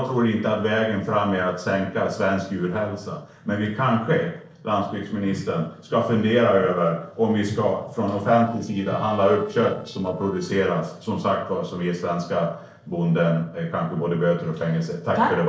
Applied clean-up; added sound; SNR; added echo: neural separator model SepFormer DNS4.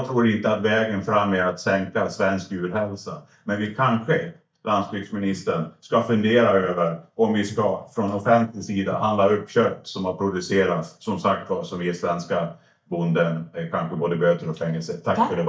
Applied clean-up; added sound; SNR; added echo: neural mask model DeepFilterNet 3.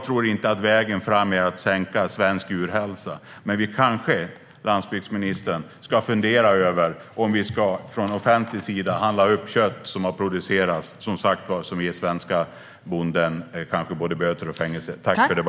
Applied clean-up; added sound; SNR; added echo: none; none; none; none.